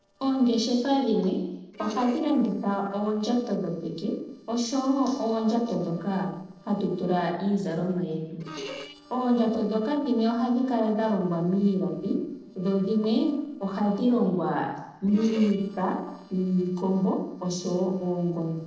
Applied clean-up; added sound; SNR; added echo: neural separator model SepFormer DNS4.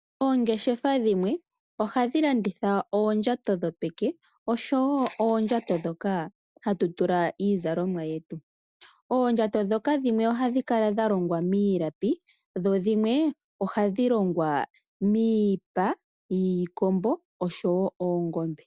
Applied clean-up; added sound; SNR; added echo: none; none; none; none.